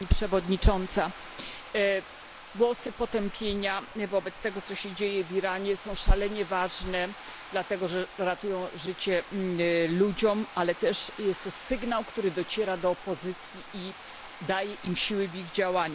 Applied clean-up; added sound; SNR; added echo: none; Bathtub (filling or washing); 15 dB; none.